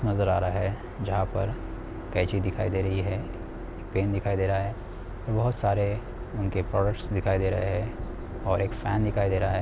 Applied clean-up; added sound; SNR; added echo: none; Bowed string instrument; 19 dB; none.